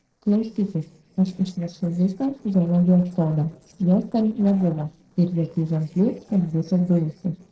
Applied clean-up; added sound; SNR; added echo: neural separator model SepFormer DNS4.